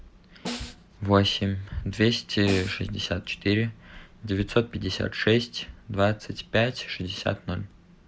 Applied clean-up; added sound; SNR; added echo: none; Snare drum; 12 dB; none.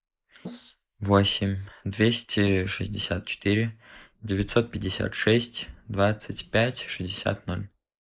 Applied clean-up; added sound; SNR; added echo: neural mask model Resemble Enhance denoiser.